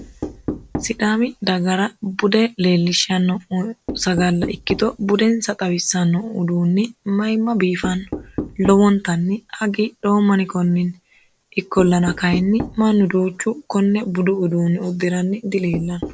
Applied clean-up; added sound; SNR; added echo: none; Knock; 15 dB; none.